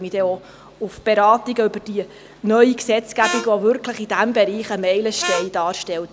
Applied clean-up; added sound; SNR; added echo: none; Harmonica; 7 dB; none.